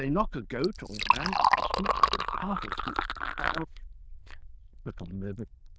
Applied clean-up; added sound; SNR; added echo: neural diffusion model UNIVERSE++.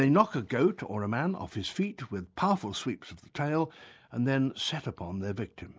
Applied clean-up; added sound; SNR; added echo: none; none; none; none.